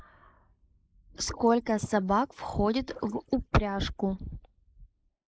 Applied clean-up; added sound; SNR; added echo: neural mask model Resemble Enhance denoiser.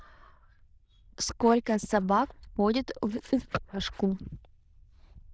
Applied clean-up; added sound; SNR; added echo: neural diffusion model UNIVERSE++.